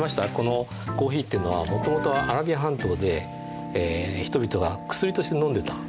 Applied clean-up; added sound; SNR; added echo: none; none; none; none.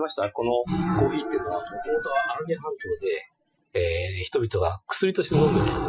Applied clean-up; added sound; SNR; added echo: classical method Wiener filter.